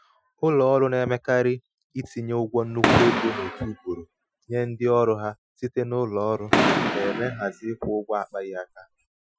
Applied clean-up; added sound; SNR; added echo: classical method Wiener filter.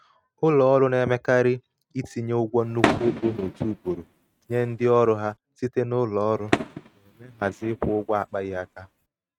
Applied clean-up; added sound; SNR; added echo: neural mask model RNNoise.